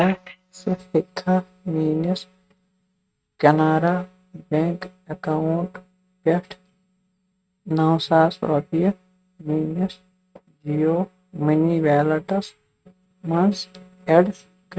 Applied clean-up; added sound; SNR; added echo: neural mask model RNNoise.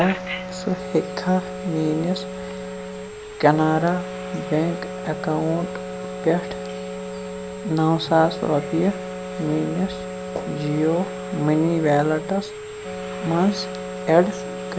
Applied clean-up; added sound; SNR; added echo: none; Telephone + Wind instrument, woodwind instrument; 8 dB; none.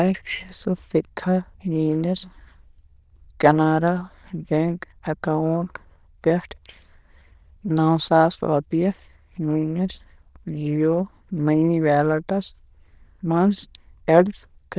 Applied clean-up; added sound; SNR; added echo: neural diffusion model UNIVERSE++.